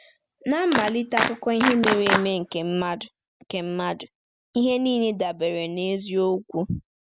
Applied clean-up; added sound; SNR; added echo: none; Clapping; 1 dB; none.